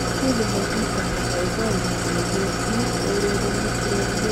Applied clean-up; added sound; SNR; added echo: none; Idling; -4 dB; none.